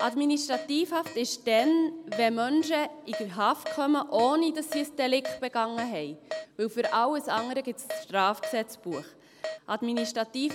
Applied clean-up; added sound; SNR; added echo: none; Keyboard (musical); 12 dB; none.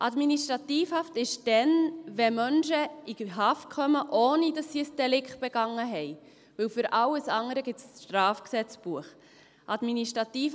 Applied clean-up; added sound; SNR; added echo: none; none; none; none.